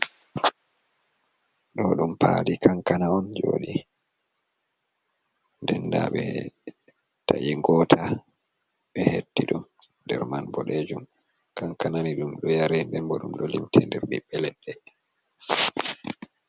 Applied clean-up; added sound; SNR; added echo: none; none; none; none.